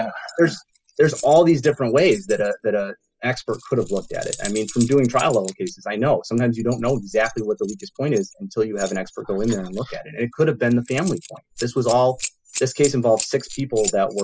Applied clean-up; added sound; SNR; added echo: classical method spectral subtraction.